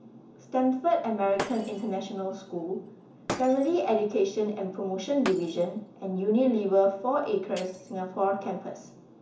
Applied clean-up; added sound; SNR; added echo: none; Shatter; 16 dB; reverberation time 0.7 s.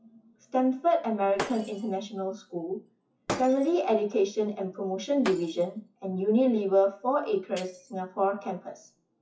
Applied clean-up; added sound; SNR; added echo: classical method WPE with log-MMSE.